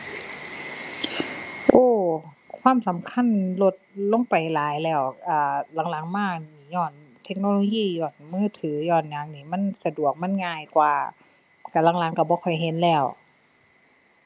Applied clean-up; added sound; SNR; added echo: none; none; none; none.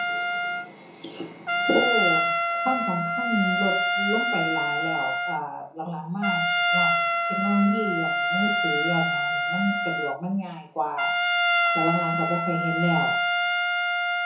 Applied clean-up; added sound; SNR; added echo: none; Trumpet; -4 dB; reverberation time 0.6 s.